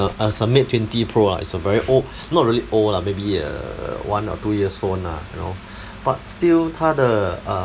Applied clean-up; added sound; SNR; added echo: none; none; none; none.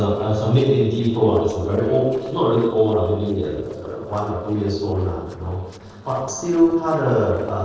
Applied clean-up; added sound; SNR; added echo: neural separator model SepFormer DNS4.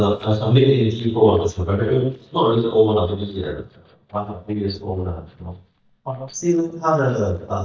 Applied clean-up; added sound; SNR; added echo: neural mask model DeepFilterNet 3.